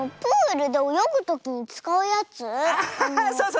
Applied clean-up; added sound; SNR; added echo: none; none; none; none.